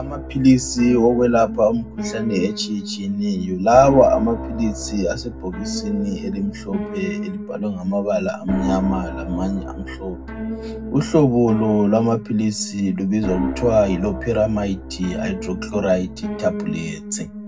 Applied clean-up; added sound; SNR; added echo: none; Piano; 8 dB; reverberation time 0.3 s.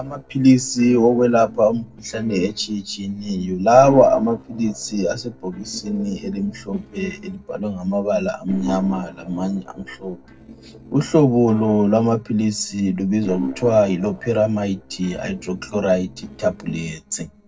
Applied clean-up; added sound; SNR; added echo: neural separator model SepFormer DNS4.